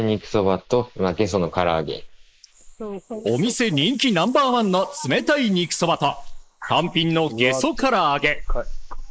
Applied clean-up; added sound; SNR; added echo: neural mask model Resemble Enhance denoiser.